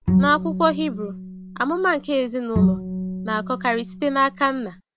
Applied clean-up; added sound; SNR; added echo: none; Bowed string instrument; 2 dB; none.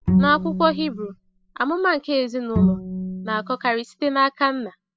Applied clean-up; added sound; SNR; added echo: classical method spectral subtraction.